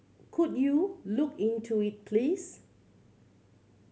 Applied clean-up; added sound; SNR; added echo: none; none; none; none.